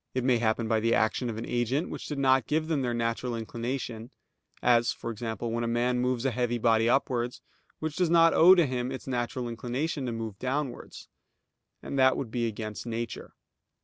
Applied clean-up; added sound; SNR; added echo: none; none; none; none.